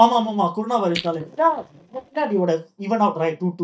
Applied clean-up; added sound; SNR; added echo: neural mask model DeepFilterNet 3.